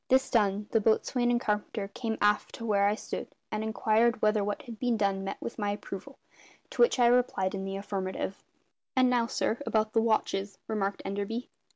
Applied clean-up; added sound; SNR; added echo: none; none; none; none.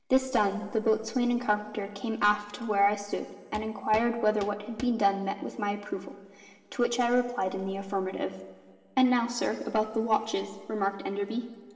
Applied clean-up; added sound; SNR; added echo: none; Walk, footsteps; 16 dB; reverberation time 2.9 s.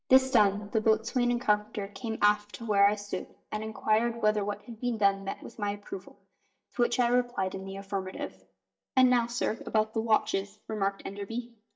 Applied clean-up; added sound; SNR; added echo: neural mask model DeepFilterNet 3.